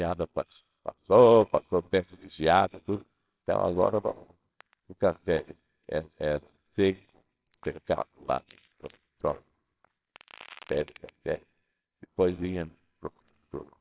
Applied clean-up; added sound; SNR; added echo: neural separator model SepFormer WHAMR!.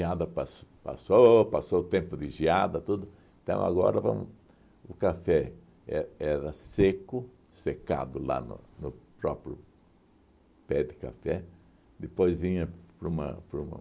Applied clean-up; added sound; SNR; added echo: none; none; none; none.